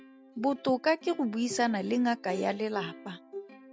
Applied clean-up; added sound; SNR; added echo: none; Plucked string instrument; 14 dB; none.